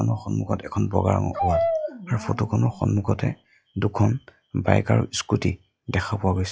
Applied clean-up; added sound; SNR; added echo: classical method log-MMSE.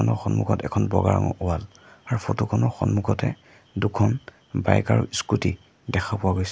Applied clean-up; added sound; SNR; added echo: none; none; none; none.